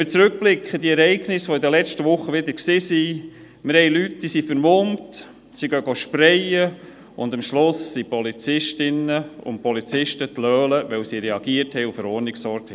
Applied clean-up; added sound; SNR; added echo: none; Hi-hat; 20 dB; none.